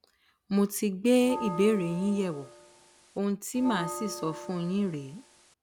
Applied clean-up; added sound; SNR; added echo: none; Bell; 11 dB; none.